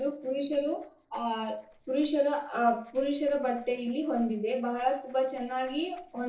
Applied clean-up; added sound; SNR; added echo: neural separator model SepFormer DNS4.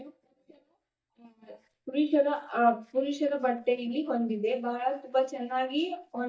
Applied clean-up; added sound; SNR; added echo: neural mask model DeepFilterNet 3.